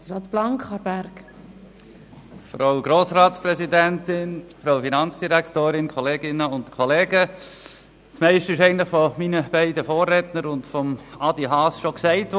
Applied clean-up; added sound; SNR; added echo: none; none; none; none.